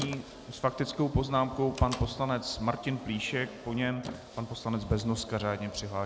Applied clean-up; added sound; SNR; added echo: none; Slam + Squeak; 16 dB; none.